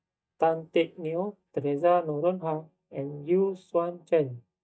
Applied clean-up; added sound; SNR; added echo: neural mask model DeepFilterNet 3.